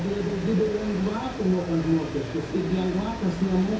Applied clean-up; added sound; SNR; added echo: none; Train; 10 dB; reverberation time 0.6 s.